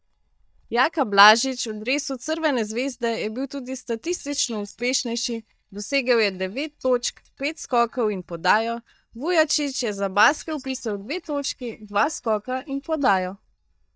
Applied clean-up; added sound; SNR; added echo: neural mask model DeepFilterNet 3.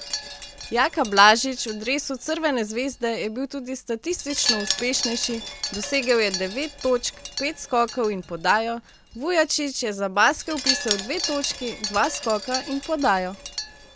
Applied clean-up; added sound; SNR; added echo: none; Wind chime; 9 dB; none.